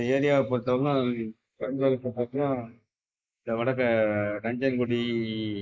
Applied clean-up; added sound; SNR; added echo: neural mask model Resemble Enhance denoiser.